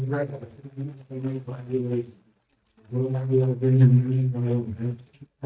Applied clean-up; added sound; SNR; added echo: neural mask model DeepFilterNet 3.